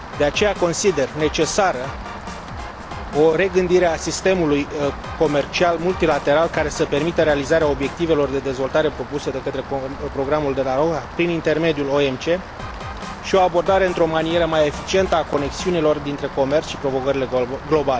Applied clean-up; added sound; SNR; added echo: none; Drum kit + Rain; 12 dB; none.